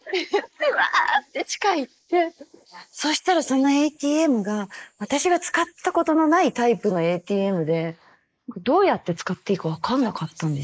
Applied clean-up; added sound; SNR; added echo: neural mask model Resemble Enhance denoiser.